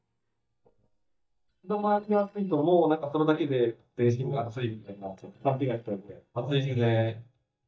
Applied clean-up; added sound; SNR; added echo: neural mask model DeepFilterNet 3.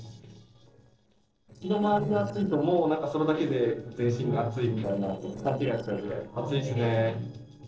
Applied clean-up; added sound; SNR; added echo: neural separator model SepFormer DNS4.